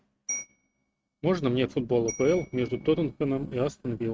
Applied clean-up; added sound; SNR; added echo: neural mask model RNNoise.